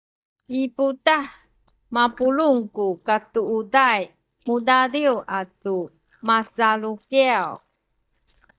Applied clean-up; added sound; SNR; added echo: neural mask model DeepFilterNet 3.